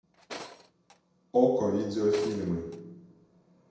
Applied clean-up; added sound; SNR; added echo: none; Tools; 17 dB; reverberation time 0.6 s.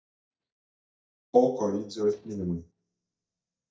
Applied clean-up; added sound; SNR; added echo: neural mask model DeepFilterNet 3.